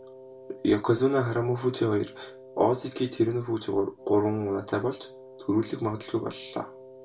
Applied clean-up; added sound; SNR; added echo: none; Wind instrument, woodwind instrument; 19 dB; reverberation time 0.2 s.